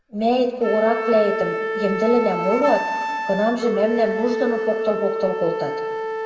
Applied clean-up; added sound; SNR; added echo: none; Wind instrument, woodwind instrument; 4 dB; reverberation time 2.2 s.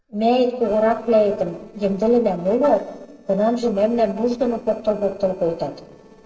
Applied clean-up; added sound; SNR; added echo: neural separator model SepFormer DNS4.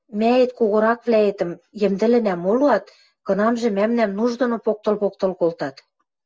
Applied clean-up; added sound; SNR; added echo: none; none; none; none.